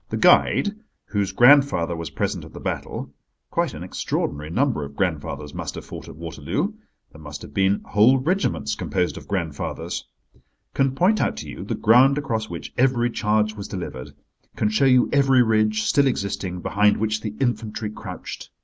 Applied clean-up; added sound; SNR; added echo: none; none; none; none.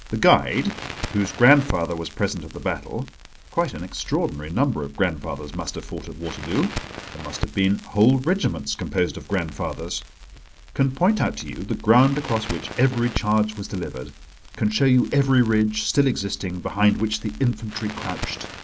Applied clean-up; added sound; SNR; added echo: none; Crackle; 13 dB; none.